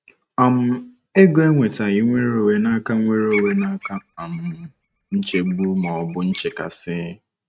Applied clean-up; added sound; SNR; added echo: neural mask model RNNoise.